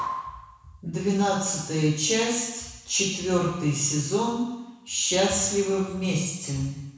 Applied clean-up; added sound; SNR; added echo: none; none; none; reverberation time 1.0 s.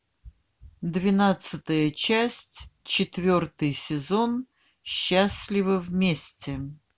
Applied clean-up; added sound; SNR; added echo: none; none; none; none.